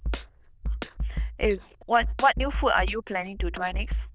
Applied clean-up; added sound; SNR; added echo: neural diffusion model UNIVERSE++.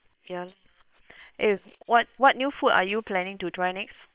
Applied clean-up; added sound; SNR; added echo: neural separator model SepFormer WHAM!.